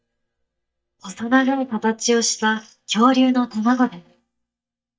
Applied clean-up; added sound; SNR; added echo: neural mask model DeepFilterNet 3.